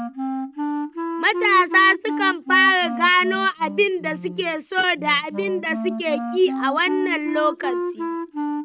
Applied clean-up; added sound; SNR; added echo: neural mask model RNNoise.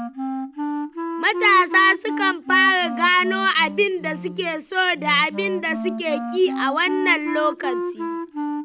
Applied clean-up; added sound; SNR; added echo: none; Wind instrument, woodwind instrument; 7 dB; none.